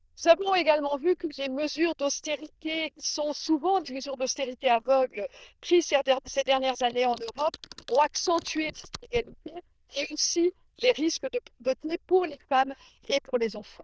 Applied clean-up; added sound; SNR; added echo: neural diffusion model UNIVERSE++.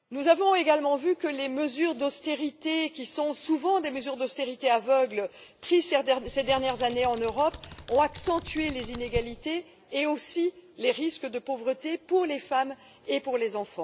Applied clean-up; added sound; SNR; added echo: none; Computer keyboard; 14 dB; none.